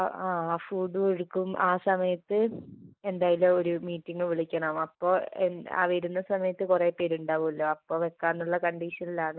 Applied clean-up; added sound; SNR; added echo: neural mask model Resemble Enhance denoiser.